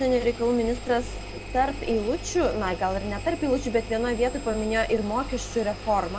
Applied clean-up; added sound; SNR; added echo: none; Engine; 9 dB; none.